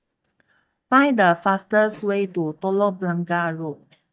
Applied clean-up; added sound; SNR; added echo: neural mask model DeepFilterNet 3.